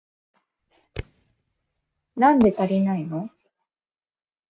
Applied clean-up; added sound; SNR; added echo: none; Fireworks; 17 dB; none.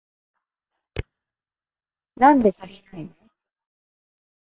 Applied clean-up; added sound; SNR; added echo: neural separator model SepFormer WHAM!.